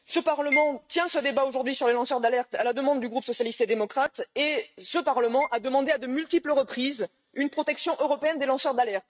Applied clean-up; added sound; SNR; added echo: neural mask model RNNoise.